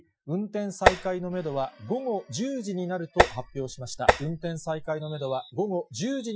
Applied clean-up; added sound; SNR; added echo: classical method Wiener filter.